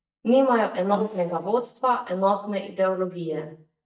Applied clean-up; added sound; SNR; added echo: neural mask model DeepFilterNet 3.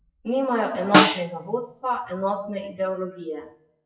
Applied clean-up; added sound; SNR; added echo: classical method WPE with log-MMSE.